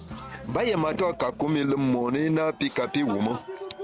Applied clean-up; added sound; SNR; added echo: none; Cheering; 15 dB; none.